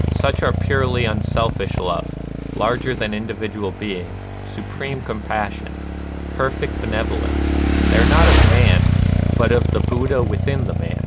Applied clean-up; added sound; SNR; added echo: none; Motorcycle / Engine; -4 dB; none.